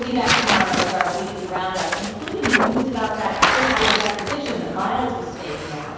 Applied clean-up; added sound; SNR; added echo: none; Tearing; -1 dB; reverberation time 1.2 s.